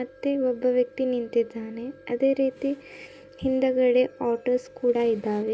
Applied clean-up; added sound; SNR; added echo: none; none; none; none.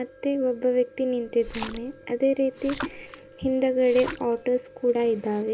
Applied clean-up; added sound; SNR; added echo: none; Splash, splatter; 13 dB; none.